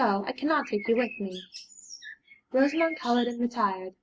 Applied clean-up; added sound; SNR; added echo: none; Bird; 14 dB; none.